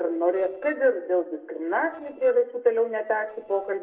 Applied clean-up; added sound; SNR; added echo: neural separator model SepFormer DNS4.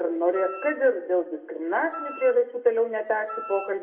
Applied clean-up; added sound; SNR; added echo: none; Wind instrument, woodwind instrument; 13 dB; reverberation time 0.7 s.